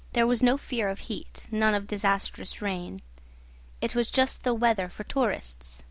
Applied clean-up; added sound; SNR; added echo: none; none; none; none.